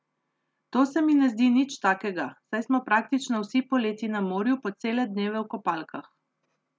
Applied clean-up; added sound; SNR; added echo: none; none; none; none.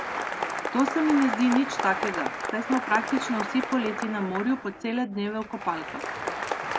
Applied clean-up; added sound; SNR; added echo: none; Applause; 4 dB; none.